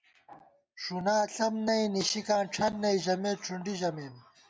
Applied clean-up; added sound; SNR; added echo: none; none; none; none.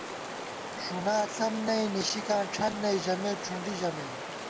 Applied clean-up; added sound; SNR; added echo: none; Stream; 7 dB; none.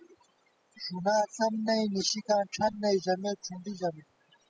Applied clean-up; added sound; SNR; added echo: classical method spectral subtraction.